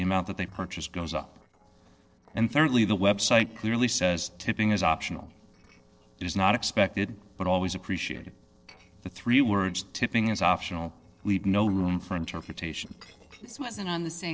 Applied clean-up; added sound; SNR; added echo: neural separator model SepFormer DNS4.